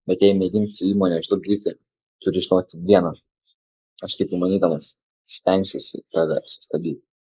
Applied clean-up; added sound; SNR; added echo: neural mask model Resemble Enhance denoiser.